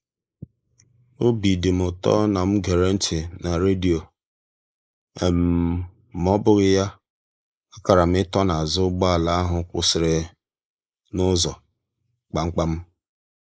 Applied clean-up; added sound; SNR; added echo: neural mask model Resemble Enhance denoiser.